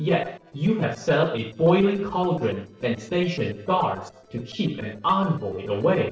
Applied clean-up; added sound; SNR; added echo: neural separator model SepFormer DNS4.